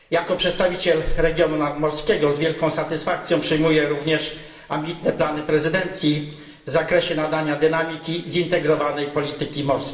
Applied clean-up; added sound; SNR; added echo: none; Chime; 18 dB; reverberation time 1.2 s.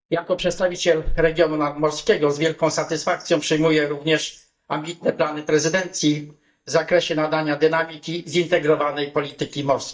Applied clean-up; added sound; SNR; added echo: neural mask model DeepFilterNet 3.